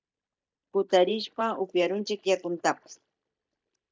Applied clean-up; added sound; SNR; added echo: neural mask model DeepFilterNet 3.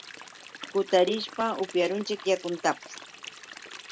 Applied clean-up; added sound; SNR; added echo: none; Stream; 16 dB; none.